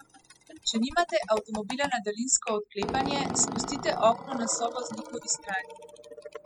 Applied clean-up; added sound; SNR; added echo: classical method spectral subtraction.